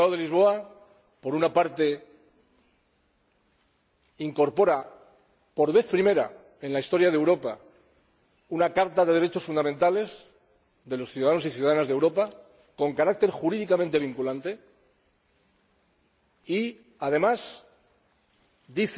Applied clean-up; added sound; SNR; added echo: none; none; none; none.